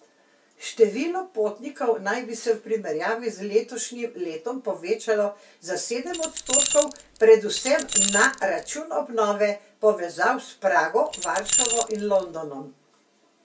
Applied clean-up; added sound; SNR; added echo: none; Keys jangling; 1 dB; reverberation time 0.2 s.